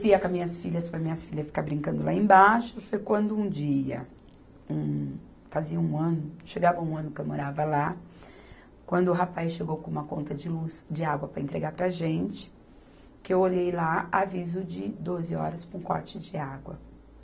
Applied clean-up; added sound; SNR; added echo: none; none; none; none.